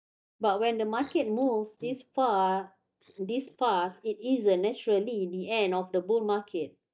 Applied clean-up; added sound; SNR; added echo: neural mask model DeepFilterNet 3.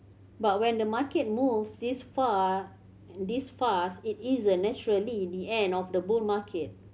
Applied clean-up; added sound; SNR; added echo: none; none; none; none.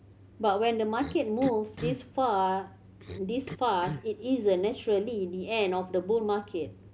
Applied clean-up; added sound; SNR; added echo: none; Cough; 13 dB; none.